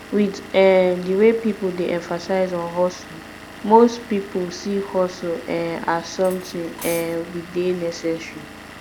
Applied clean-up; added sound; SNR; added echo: none; Engine / Vehicle + Cutlery, silverware; 17 dB; none.